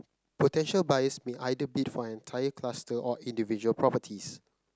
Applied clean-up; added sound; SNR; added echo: none; none; none; none.